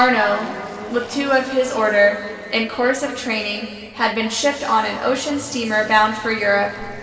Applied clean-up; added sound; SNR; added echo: none; Engine; 19 dB; reverberation time 2.4 s.